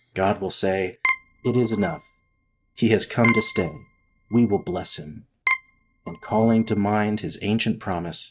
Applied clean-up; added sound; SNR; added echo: neural mask model RNNoise.